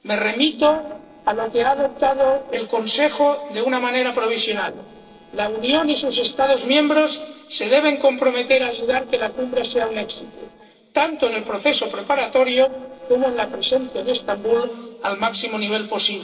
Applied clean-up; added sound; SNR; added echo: neural separator model SepFormer DNS4.